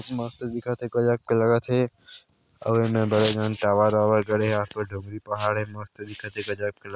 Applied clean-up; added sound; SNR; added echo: none; none; none; none.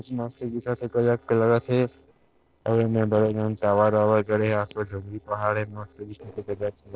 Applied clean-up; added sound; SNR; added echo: neural separator model SepFormer DNS4.